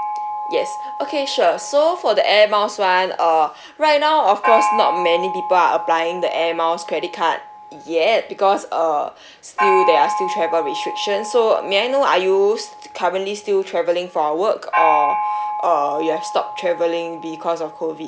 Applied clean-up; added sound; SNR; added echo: none; Gong; 6 dB; none.